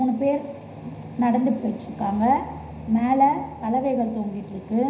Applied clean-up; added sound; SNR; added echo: none; none; none; reverberation time 0.9 s.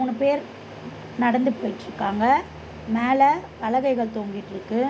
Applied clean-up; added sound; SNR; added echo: none; none; none; none.